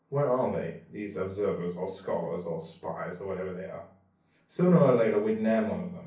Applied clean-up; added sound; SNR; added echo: none; none; none; reverberation time 0.6 s.